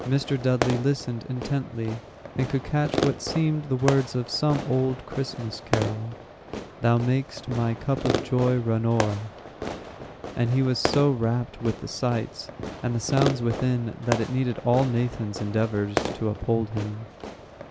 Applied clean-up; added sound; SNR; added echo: none; Fireworks; 7 dB; none.